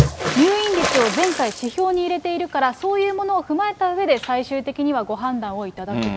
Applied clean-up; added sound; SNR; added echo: none; Water / Splash, splatter; 7 dB; none.